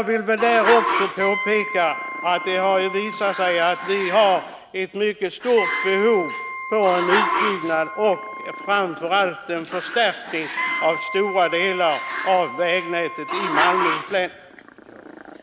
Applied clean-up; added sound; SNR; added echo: none; Wind instrument, woodwind instrument + Growling; 5 dB; none.